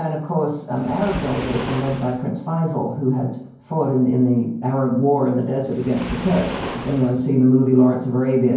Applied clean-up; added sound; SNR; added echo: none; Waves, surf; 15 dB; reverberation time 0.9 s.